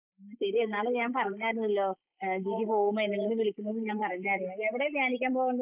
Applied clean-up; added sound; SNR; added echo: neural mask model Resemble Enhance denoiser.